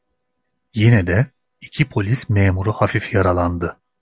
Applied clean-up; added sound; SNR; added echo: none; none; none; none.